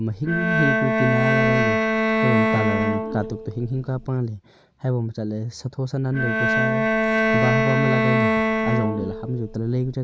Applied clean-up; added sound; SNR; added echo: none; Bowed string instrument; -3 dB; none.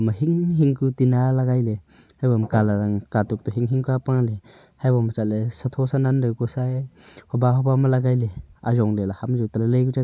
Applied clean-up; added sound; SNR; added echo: none; none; none; none.